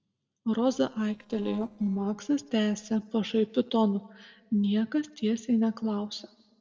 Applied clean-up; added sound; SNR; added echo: neural separator model SepFormer DNS4.